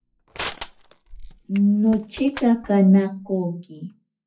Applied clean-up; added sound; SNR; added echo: classical method WPE with log-MMSE.